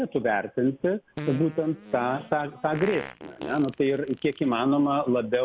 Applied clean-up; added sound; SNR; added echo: none; Fart; 15 dB; none.